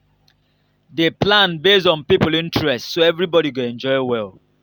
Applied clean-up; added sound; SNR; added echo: none; none; none; none.